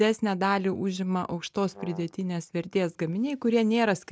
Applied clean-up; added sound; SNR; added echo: none; Brass instrument; 19 dB; none.